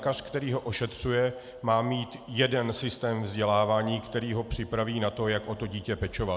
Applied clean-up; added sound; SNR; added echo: none; none; none; none.